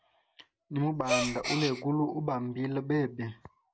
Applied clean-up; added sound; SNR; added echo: none; Gasp; 1 dB; none.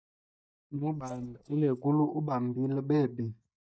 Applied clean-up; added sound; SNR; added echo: neural mask model DeepFilterNet 3.